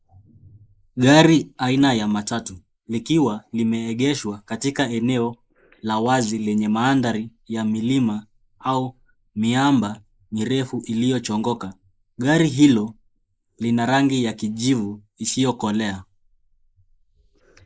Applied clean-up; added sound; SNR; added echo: neural mask model Resemble Enhance denoiser.